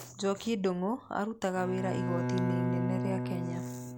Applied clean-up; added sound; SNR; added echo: none; Bowed string instrument; 1 dB; none.